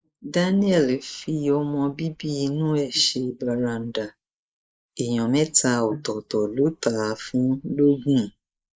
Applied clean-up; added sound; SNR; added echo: neural mask model Resemble Enhance denoiser.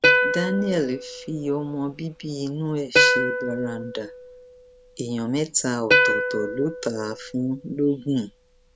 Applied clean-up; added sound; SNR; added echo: none; Plucked string instrument; -1 dB; none.